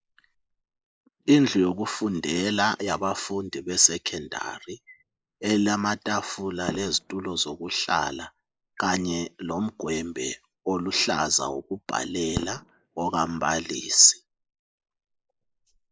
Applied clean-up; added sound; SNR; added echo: neural mask model Resemble Enhance denoiser.